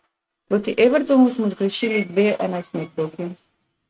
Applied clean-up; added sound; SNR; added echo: neural mask model RNNoise.